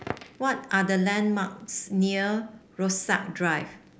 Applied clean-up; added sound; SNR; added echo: none; Crackle; 19 dB; none.